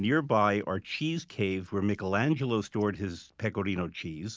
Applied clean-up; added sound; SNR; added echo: none; none; none; none.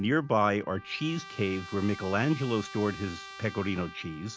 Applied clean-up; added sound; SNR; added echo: none; Trumpet; 16 dB; none.